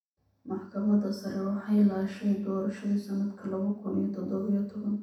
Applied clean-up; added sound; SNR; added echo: none; none; none; reverberation time 0.7 s.